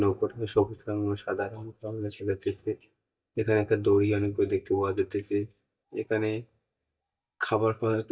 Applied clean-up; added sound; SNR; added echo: neural mask model DeepFilterNet 3.